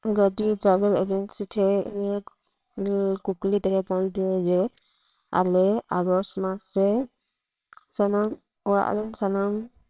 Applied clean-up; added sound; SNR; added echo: neural separator model SepFormer WHAMR!.